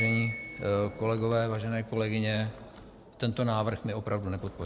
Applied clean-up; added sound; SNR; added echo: none; Piano; 12 dB; none.